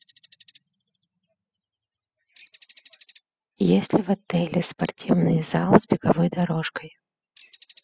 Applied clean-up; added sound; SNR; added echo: classical method spectral subtraction.